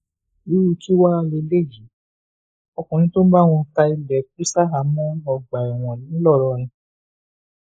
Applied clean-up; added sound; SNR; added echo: neural mask model Resemble Enhance denoiser.